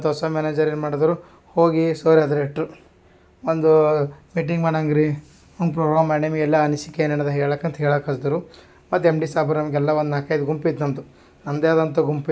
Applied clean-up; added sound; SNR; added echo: none; none; none; none.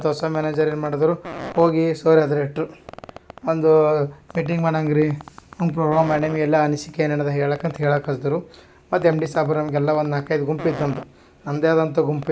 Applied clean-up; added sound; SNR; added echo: none; Fart; 19 dB; none.